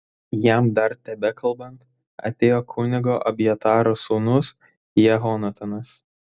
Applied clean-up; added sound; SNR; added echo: none; none; none; none.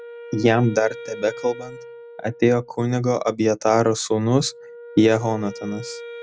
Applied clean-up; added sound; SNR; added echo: none; Wind instrument, woodwind instrument; 17 dB; none.